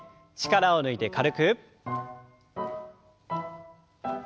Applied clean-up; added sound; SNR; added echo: none; none; none; none.